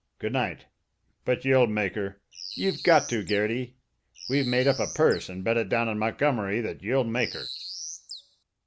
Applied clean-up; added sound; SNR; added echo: none; Bird; 11 dB; none.